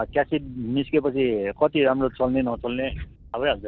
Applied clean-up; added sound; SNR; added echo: none; Thunder; 18 dB; none.